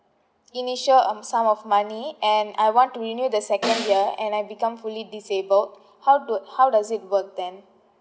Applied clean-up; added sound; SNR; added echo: none; Snare drum; 9 dB; none.